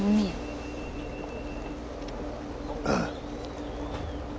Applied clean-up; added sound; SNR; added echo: none; Alarm / Engine / Train; 2 dB; none.